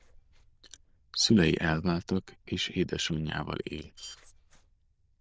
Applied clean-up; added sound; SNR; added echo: neural diffusion model UNIVERSE++.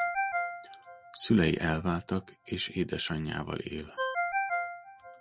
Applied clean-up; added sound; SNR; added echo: none; Ringtone; 4 dB; none.